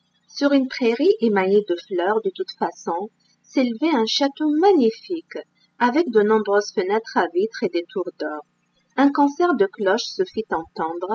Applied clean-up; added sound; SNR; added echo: classical method spectral subtraction.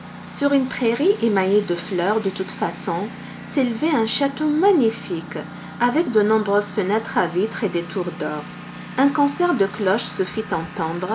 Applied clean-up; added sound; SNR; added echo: none; Engine; 14 dB; none.